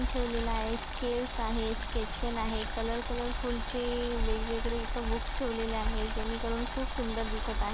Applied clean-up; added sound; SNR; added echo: none; Boiling; -2 dB; none.